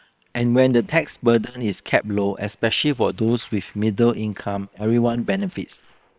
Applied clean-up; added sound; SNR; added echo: neural separator model SepFormer WHAM!.